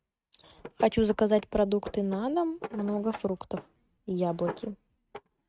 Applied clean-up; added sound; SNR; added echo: neural mask model RNNoise.